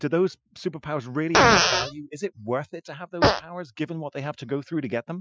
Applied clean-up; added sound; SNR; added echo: classical method Wiener filter.